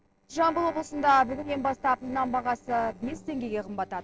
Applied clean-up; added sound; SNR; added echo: neural separator model SepFormer DNS4.